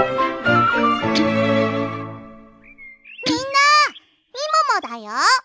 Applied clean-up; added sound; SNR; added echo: none; Guitar; 11 dB; none.